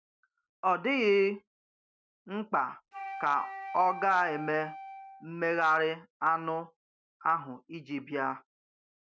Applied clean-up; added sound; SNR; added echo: none; Wind instrument, woodwind instrument; 10 dB; none.